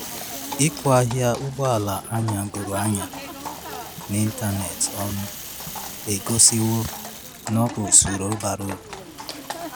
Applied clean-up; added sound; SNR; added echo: none; Livestock, farm animals, working animals + Rattle (instrument); 10 dB; none.